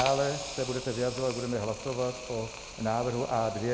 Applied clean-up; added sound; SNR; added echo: none; Hiss; 10 dB; none.